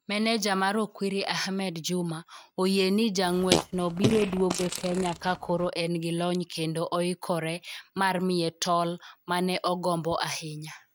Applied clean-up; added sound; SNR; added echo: neural mask model RNNoise.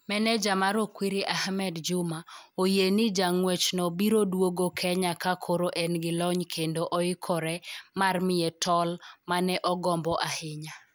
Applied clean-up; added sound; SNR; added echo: none; none; none; none.